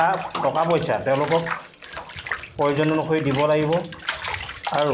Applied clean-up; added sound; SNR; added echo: none; Bathtub (filling or washing) / Water + Chime; 7 dB; none.